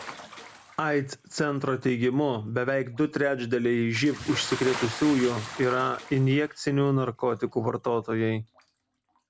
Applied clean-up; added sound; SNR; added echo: none; Bathtub (filling or washing) / Splash, splatter; 16 dB; none.